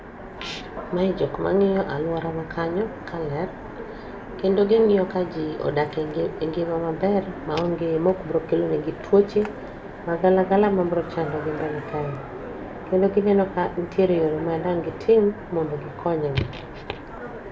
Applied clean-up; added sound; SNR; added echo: none; Train; 12 dB; reverberation time 0.3 s.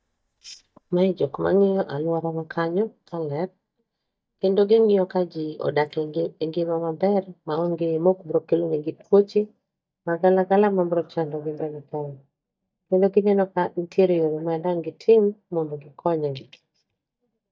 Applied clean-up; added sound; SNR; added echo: neural mask model DeepFilterNet 3.